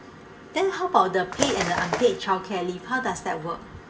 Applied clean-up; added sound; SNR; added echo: none; Bird; 2 dB; reverberation time 0.1 s.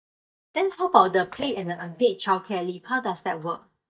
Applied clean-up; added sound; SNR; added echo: neural mask model DeepFilterNet 3.